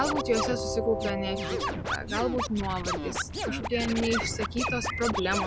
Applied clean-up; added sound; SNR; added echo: none; Train + Scratching (performance technique); 1 dB; none.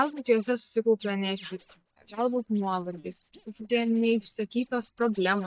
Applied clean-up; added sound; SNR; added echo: neural mask model DeepFilterNet 3.